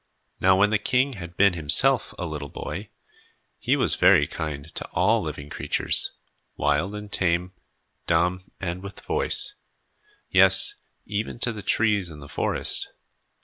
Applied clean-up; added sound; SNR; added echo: none; none; none; none.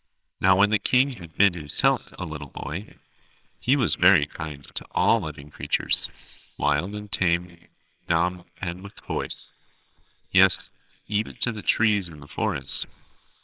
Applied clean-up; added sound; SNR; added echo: neural separator model SepFormer WHAMR!.